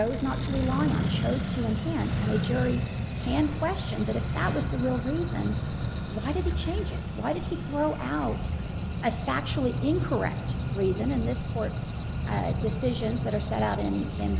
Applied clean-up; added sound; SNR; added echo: none; Squeak + Accelerating, revving, vroom; -1 dB; none.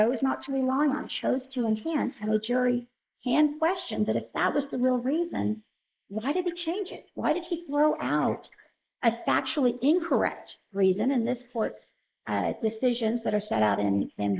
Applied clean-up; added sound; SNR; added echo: neural mask model Resemble Enhance denoiser.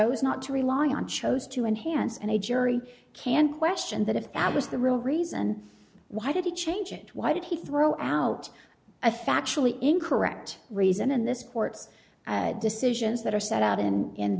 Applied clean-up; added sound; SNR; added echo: none; none; none; none.